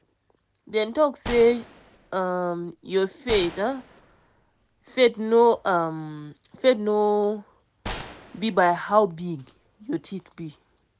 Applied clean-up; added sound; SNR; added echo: none; Gunshot, gunfire; 15 dB; none.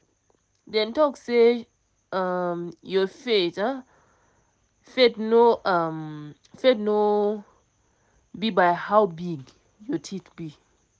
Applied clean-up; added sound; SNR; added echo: none; none; none; none.